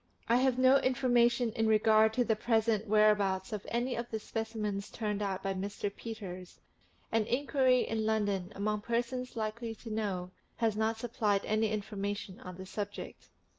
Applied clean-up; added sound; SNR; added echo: none; none; none; none.